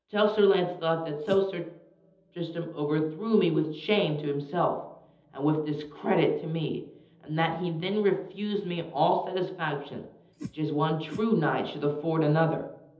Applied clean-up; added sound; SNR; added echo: none; Whoosh, swoosh, swish; 12 dB; reverberation time 1.2 s.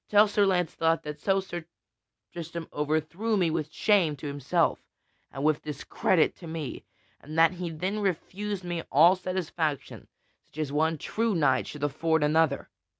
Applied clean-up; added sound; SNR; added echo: none; none; none; none.